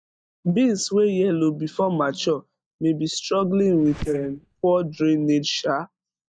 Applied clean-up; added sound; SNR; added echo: neural mask model DeepFilterNet 3.